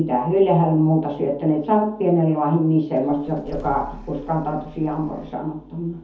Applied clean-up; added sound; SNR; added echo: none; Engine starting / Car; 19 dB; reverberation time 0.5 s.